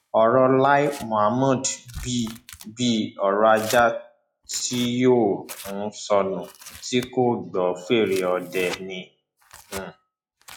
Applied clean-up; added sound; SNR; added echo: classical method log-MMSE.